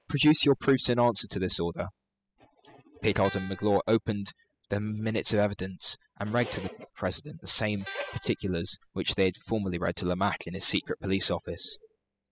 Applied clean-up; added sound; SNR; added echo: classical method spectral subtraction.